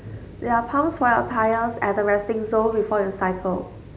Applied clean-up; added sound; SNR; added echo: none; none; none; none.